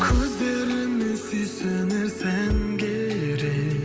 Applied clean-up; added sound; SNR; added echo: none; none; none; none.